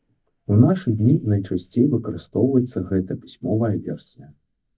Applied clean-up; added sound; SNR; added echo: neural mask model DeepFilterNet 3.